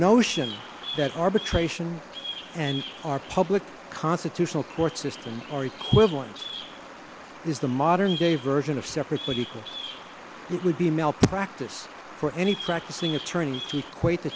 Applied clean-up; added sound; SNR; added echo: none; Bird vocalization, bird call, bird song; 12 dB; none.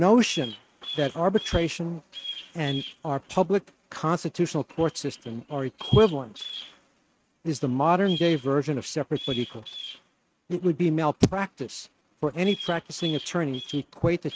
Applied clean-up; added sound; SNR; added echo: neural mask model RNNoise.